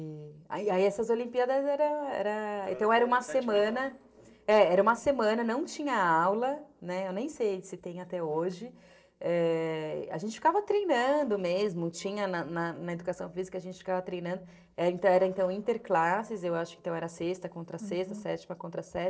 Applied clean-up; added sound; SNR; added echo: neural separator model SepFormer DNS4.